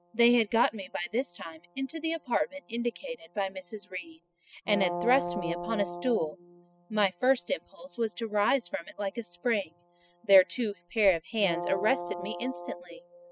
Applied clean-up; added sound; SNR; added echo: classical method spectral subtraction.